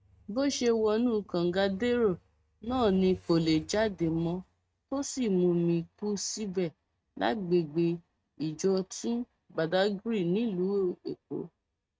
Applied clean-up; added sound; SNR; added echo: neural mask model RNNoise.